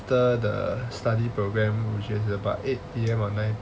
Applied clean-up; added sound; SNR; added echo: none; none; none; none.